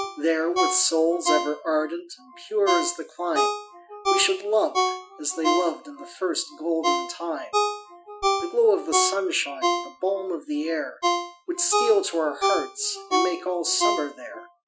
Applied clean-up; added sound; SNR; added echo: classical method Wiener filter.